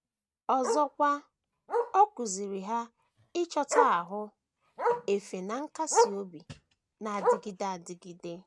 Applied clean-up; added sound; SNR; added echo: neural mask model RNNoise.